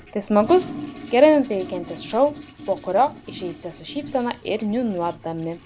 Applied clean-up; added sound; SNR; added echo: none; Toilet flush; 16 dB; none.